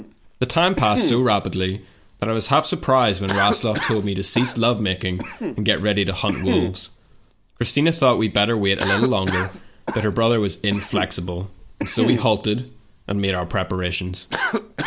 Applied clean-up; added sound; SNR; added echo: none; Cough; 8 dB; none.